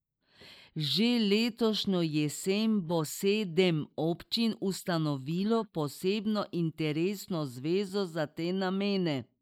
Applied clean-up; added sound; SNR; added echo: neural mask model Resemble Enhance denoiser.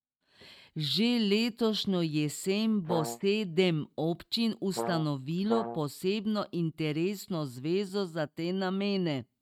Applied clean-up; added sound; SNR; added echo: neural mask model RNNoise.